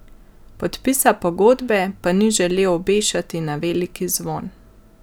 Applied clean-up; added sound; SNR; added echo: none; none; none; none.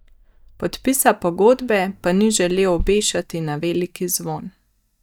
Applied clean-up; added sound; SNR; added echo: neural mask model DeepFilterNet 3.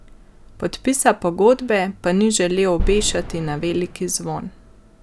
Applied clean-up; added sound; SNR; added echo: none; Boom; 7 dB; none.